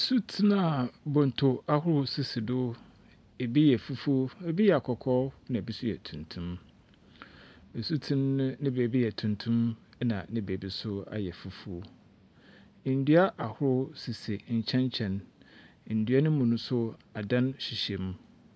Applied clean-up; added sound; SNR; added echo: none; none; none; none.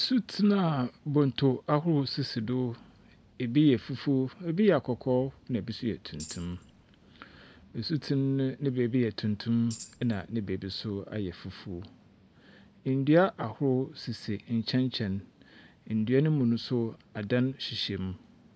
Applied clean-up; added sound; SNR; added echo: none; Tambourine; 18 dB; none.